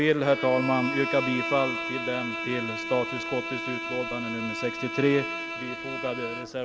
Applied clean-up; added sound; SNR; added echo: none; Bowed string instrument; 5 dB; none.